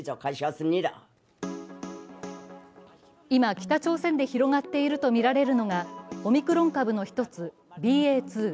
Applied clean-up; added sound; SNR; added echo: none; none; none; none.